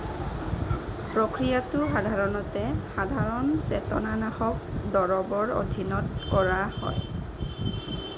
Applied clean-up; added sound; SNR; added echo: none; none; none; none.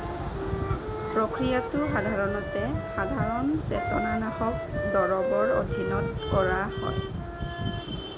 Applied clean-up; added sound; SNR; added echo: none; Wind instrument, woodwind instrument; 5 dB; none.